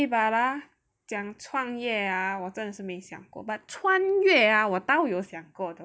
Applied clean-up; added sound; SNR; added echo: none; none; none; none.